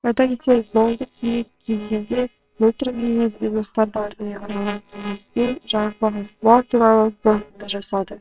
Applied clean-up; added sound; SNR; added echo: neural separator model SepFormer WHAMR!.